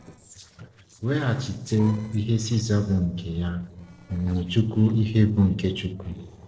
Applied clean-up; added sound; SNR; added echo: neural separator model SepFormer DNS4.